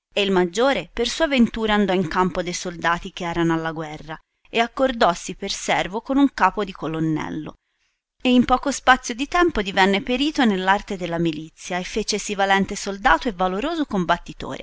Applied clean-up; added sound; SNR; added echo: none; none; none; none.